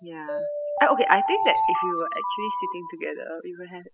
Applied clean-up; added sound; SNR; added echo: classical method spectral subtraction.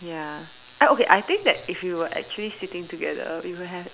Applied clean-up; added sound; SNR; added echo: none; none; none; none.